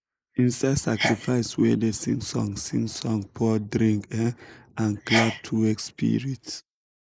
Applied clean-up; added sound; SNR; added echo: neural mask model Resemble Enhance denoiser.